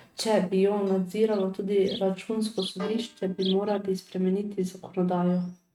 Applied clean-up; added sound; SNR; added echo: neural mask model RNNoise.